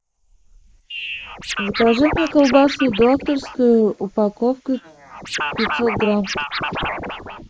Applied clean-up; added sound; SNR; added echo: neural mask model Resemble Enhance denoiser.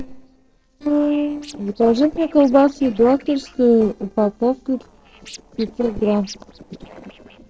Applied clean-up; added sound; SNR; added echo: neural separator model SepFormer DNS4.